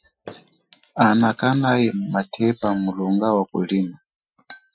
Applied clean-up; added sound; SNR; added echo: classical method Wiener filter.